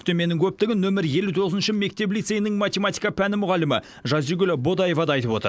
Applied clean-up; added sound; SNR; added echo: none; none; none; none.